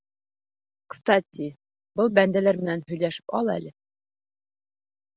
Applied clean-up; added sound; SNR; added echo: none; none; none; none.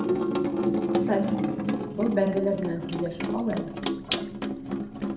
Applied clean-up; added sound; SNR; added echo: none; Sink (filling or washing) / Water tap, faucet; -2 dB; reverberation time 0.6 s.